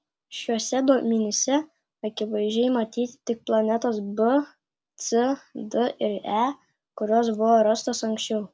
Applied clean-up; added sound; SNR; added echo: none; none; none; none.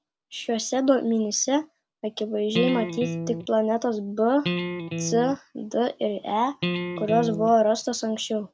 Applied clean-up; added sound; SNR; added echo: none; Electric guitar; 4 dB; none.